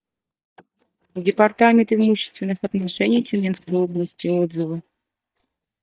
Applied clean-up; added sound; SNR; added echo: neural mask model DeepFilterNet 3.